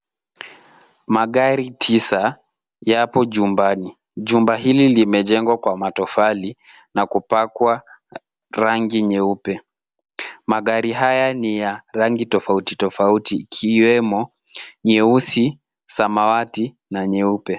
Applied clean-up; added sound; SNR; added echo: none; none; none; none.